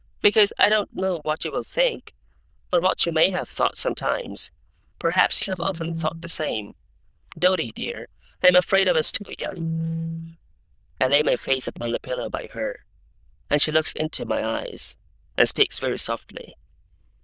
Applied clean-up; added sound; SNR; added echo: neural diffusion model UNIVERSE++.